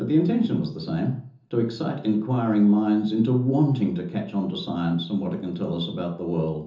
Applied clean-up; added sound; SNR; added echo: none; none; none; reverberation time 0.6 s.